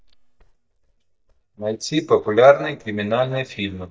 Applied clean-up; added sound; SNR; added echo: neural mask model DeepFilterNet 3.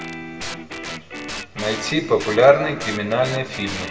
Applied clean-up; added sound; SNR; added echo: none; Guitar; 10 dB; reverberation time 1.6 s.